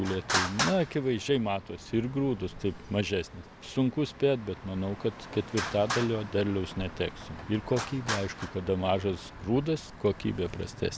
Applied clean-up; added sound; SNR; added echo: none; Traffic noise, roadway noise; 9 dB; none.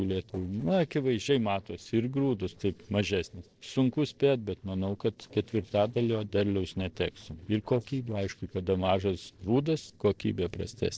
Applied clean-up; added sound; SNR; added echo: neural separator model SepFormer DNS4.